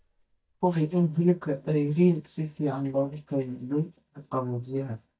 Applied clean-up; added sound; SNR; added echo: neural mask model DeepFilterNet 3.